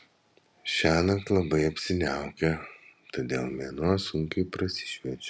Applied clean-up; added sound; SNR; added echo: none; none; none; none.